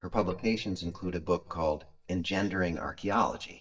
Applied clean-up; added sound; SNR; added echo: neural mask model DeepFilterNet 3.